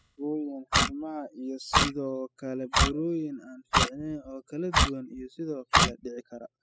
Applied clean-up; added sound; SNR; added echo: classical method spectral subtraction.